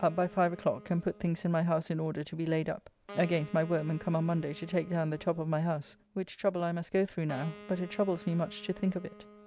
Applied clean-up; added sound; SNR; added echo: none; Wind instrument, woodwind instrument; 20 dB; none.